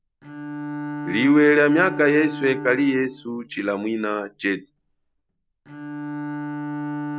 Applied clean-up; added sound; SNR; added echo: none; Bowed string instrument; 9 dB; none.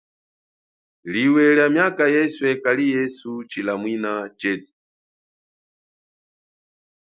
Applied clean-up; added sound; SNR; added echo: none; none; none; none.